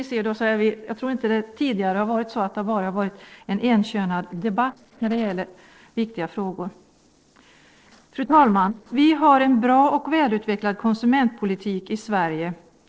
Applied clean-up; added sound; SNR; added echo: neural separator model SepFormer DNS4.